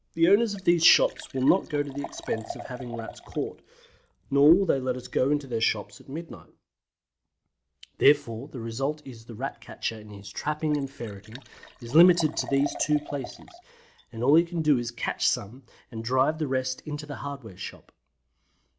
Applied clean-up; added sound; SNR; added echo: none; Liquid; 19 dB; none.